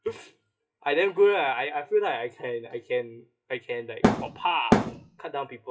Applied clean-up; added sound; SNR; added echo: classical method WPE with log-MMSE.